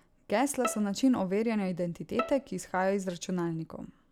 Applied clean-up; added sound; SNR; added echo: none; Bowed string instrument; 11 dB; none.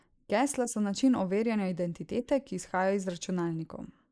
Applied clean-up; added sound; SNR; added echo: neural mask model Resemble Enhance denoiser.